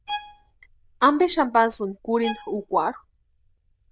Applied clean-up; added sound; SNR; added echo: neural diffusion model UNIVERSE++.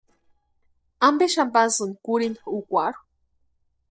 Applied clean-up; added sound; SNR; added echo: neural separator model SepFormer DNS4.